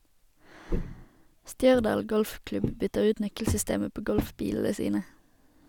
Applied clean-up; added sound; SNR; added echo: none; Walk, footsteps; 6 dB; none.